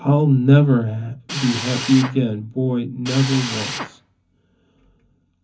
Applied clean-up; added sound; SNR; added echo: none; Drill; 10 dB; reverberation time 0.3 s.